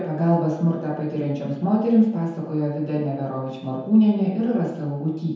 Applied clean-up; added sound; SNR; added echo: none; none; none; reverberation time 0.9 s.